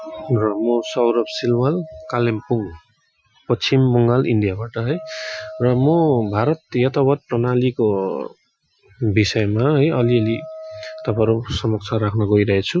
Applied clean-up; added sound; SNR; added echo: classical method Wiener filter.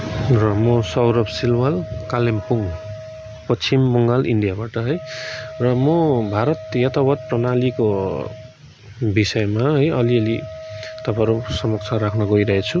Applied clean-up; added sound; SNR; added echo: none; Wind instrument, woodwind instrument; 16 dB; none.